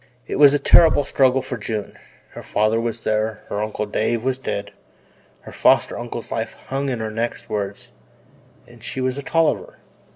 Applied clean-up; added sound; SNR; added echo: none; none; none; none.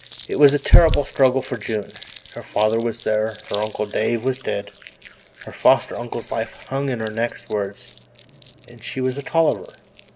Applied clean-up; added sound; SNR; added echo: none; Crumpling, crinkling; 18 dB; none.